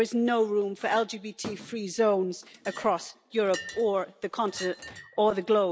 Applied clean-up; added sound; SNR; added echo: none; Chink, clink; 18 dB; none.